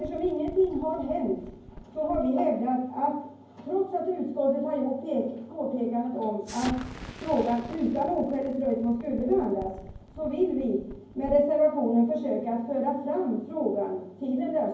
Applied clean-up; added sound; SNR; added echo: none; Explosion; 18 dB; reverberation time 0.9 s.